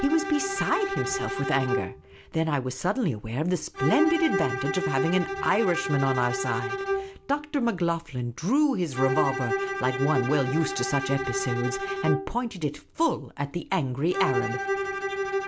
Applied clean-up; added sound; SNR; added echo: none; Bowed string instrument; 4 dB; none.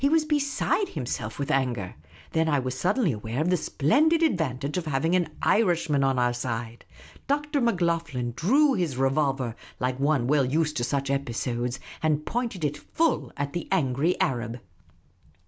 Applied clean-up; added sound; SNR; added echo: none; none; none; none.